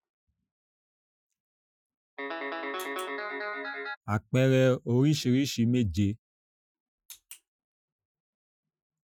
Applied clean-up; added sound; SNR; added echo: classical method Wiener filter.